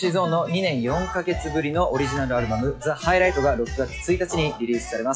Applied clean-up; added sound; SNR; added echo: classical method log-MMSE.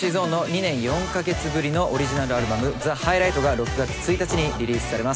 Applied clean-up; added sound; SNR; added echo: none; Breathing; 19 dB; none.